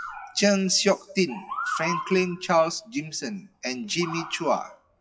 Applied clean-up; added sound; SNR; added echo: classical method WPE with log-MMSE.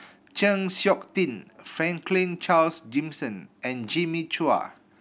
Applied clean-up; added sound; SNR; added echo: none; none; none; none.